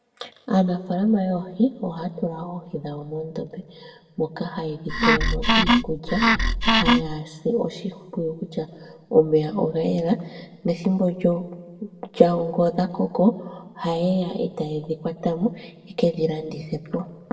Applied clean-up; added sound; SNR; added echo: none; Wood; -5 dB; reverberation time 1.1 s.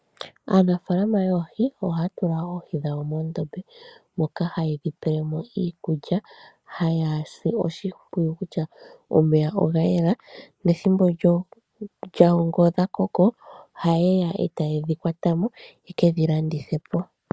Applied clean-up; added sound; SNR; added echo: none; none; none; none.